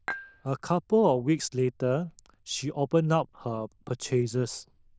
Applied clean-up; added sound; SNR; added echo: neural diffusion model UNIVERSE++.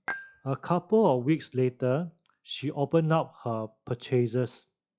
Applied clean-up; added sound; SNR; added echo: classical method log-MMSE.